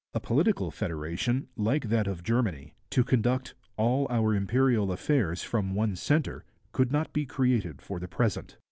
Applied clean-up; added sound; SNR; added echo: none; none; none; none.